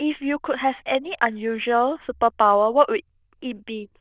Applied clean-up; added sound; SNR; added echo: neural diffusion model UNIVERSE++.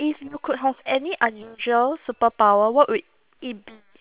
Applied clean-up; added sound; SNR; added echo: neural separator model SepFormer WHAM!.